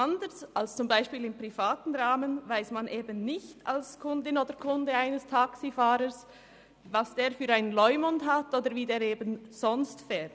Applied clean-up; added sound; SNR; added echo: none; none; none; none.